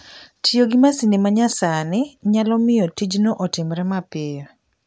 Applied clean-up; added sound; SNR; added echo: none; none; none; none.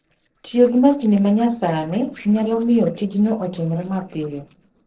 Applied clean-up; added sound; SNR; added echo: neural separator model SepFormer DNS4.